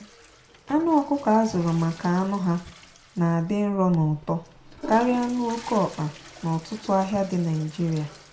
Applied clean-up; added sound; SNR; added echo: none; Toilet flush / Water; 19 dB; reverberation time 0.4 s.